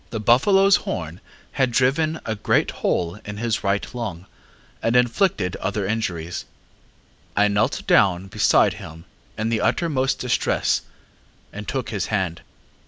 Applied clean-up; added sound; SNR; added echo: none; none; none; none.